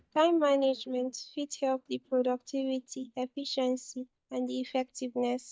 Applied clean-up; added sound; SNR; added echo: neural mask model DeepFilterNet 3.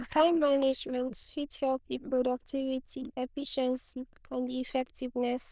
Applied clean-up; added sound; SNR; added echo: neural diffusion model UNIVERSE++.